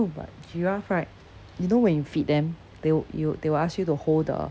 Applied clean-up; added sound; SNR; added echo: none; none; none; none.